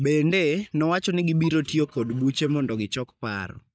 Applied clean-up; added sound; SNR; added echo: neural mask model DeepFilterNet 3.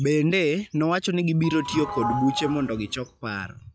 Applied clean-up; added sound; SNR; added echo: classical method log-MMSE.